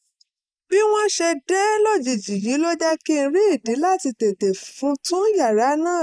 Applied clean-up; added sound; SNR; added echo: neural mask model Resemble Enhance denoiser.